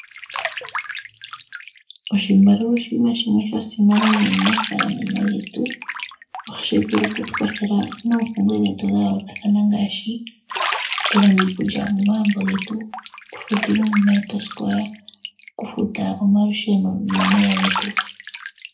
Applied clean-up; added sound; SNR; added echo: none; Bathtub (filling or washing); 8 dB; reverberation time 0.3 s.